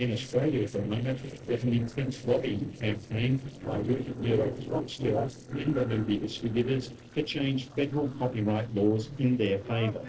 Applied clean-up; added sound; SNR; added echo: neural separator model SepFormer DNS4.